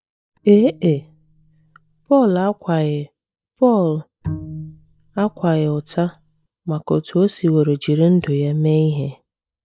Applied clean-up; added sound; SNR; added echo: neural mask model DeepFilterNet 3.